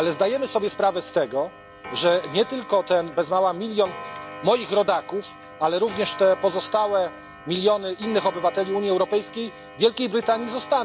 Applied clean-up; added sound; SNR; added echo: none; Clock; 16 dB; none.